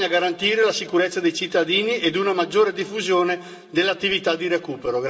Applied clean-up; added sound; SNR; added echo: none; none; none; reverberation time 2.2 s.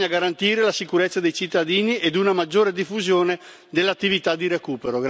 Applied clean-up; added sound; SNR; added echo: none; none; none; none.